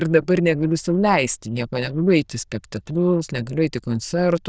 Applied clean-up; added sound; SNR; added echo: neural diffusion model UNIVERSE++.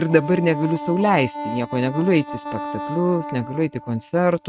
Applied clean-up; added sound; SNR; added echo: neural mask model RNNoise.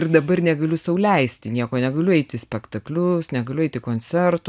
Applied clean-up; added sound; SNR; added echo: none; none; none; none.